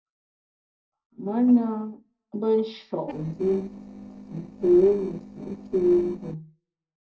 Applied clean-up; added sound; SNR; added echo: neural separator model SepFormer DNS4.